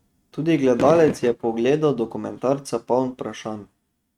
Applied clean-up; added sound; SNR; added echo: neural mask model RNNoise.